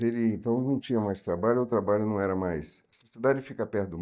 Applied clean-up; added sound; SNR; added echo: neural mask model DeepFilterNet 3.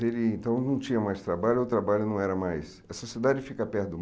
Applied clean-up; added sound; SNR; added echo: none; none; none; none.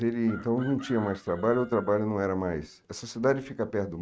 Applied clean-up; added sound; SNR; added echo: neural mask model RNNoise.